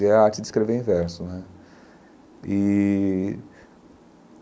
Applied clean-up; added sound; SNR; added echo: none; none; none; none.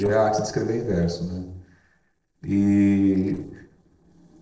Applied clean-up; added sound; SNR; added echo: neural separator model SepFormer DNS4.